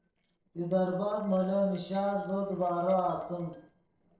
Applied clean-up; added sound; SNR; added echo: neural separator model SepFormer DNS4.